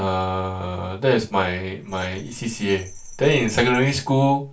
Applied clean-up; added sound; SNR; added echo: none; Bell; 18 dB; reverberation time 0.2 s.